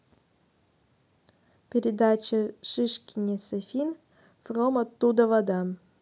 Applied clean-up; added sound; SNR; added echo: none; none; none; none.